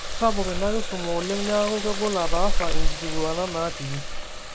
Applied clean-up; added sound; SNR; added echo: none; Water tap, faucet; -3 dB; none.